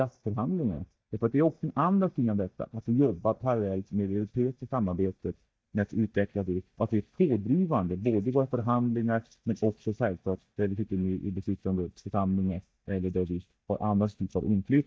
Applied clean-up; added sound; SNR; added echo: neural mask model DeepFilterNet 3.